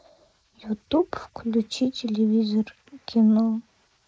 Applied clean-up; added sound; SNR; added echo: neural mask model Resemble Enhance denoiser.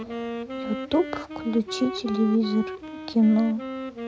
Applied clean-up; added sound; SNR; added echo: none; Wind instrument, woodwind instrument; 9 dB; none.